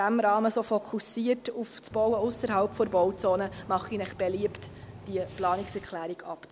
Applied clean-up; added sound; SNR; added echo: none; Bus / Engine; 16 dB; none.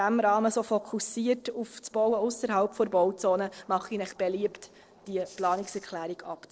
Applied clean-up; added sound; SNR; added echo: neural separator model SepFormer DNS4.